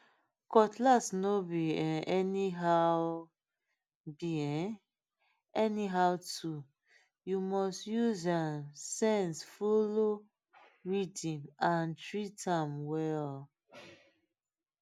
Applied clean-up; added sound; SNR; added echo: none; none; none; none.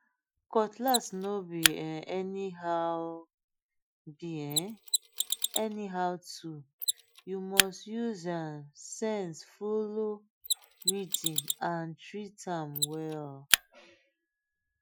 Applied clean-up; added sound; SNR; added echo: classical method Wiener filter.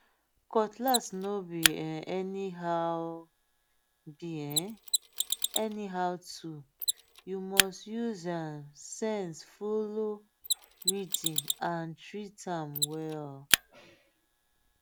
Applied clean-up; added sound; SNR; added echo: none; Mechanisms; 0 dB; none.